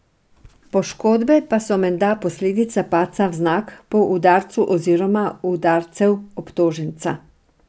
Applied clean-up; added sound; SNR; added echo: none; none; none; none.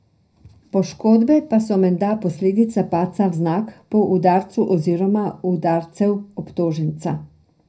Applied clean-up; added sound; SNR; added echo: none; none; none; reverberation time 0.4 s.